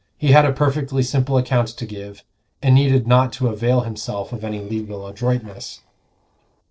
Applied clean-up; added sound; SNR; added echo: neural separator model SepFormer DNS4.